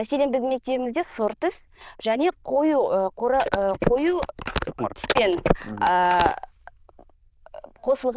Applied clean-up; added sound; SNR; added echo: neural diffusion model UNIVERSE++.